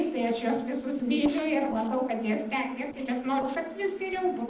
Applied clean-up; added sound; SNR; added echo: neural separator model SepFormer DNS4.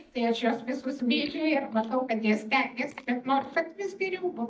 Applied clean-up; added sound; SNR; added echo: neural mask model DeepFilterNet 3.